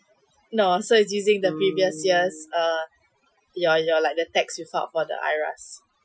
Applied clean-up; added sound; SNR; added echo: classical method Wiener filter.